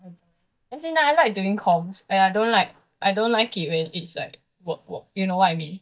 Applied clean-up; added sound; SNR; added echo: neural mask model DeepFilterNet 3.